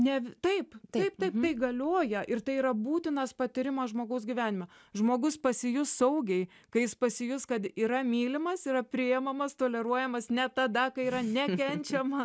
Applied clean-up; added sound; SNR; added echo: none; none; none; none.